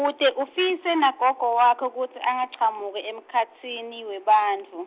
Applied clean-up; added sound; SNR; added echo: none; none; none; none.